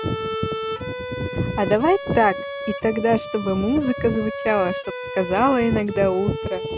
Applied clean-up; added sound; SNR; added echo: none; Bowed string instrument; 8 dB; none.